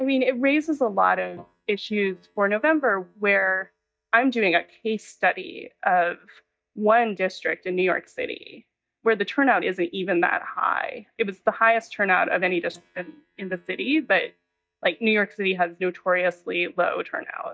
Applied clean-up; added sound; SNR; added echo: neural mask model DeepFilterNet 3.